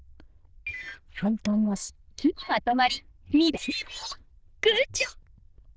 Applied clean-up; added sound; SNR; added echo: neural diffusion model UNIVERSE++.